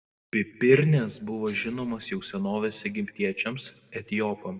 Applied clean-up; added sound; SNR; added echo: neural separator model SepFormer DNS4.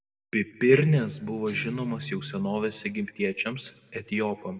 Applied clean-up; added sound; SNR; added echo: none; Guitar; 15 dB; reverberation time 0.9 s.